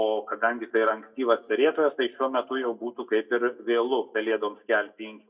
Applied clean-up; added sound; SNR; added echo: neural mask model DeepFilterNet 3.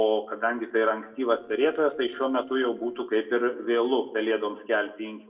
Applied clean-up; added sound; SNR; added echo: neural separator model SepFormer DNS4.